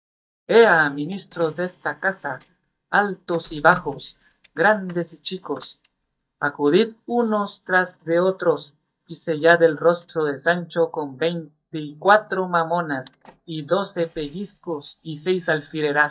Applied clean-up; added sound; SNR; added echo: neural mask model DeepFilterNet 3.